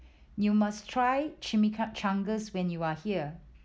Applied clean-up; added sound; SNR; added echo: none; none; none; none.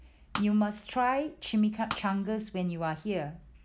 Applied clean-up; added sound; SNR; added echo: none; Shatter; 8 dB; none.